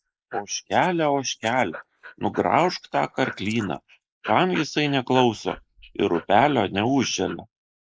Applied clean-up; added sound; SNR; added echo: neural mask model Resemble Enhance denoiser.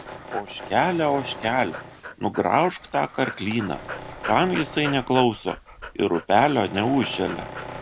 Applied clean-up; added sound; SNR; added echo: none; Tools + Dog; 12 dB; none.